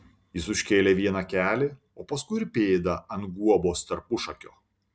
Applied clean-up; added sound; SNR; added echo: none; none; none; none.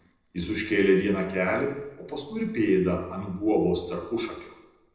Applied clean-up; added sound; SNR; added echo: neural separator model SepFormer DNS4.